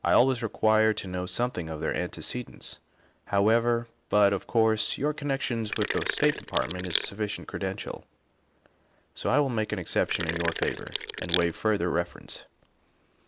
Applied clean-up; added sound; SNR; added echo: none; Sink (filling or washing); 3 dB; none.